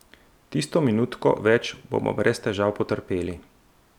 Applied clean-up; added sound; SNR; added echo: none; none; none; none.